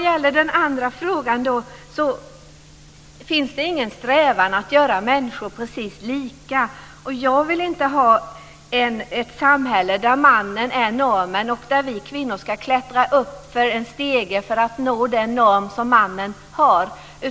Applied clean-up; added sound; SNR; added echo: none; none; none; none.